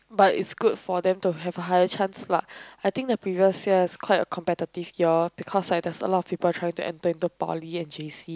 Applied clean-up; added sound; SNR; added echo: none; none; none; none.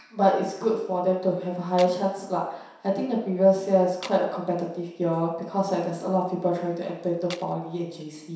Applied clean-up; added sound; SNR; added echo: none; Tools; 17 dB; reverberation time 0.7 s.